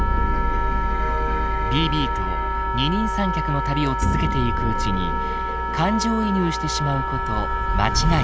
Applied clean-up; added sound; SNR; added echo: none; Wind instrument, woodwind instrument; 4 dB; none.